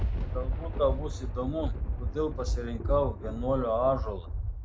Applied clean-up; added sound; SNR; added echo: none; Thunder; 0 dB; none.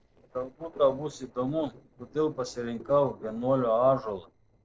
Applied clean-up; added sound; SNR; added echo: neural separator model SepFormer DNS4.